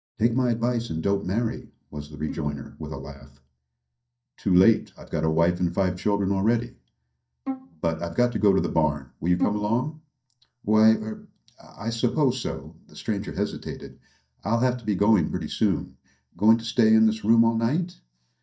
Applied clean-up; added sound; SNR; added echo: neural mask model DeepFilterNet 3.